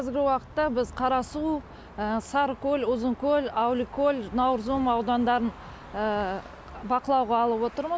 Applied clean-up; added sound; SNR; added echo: none; none; none; none.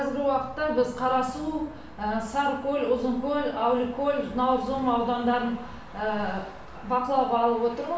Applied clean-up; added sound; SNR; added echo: none; none; none; reverberation time 0.7 s.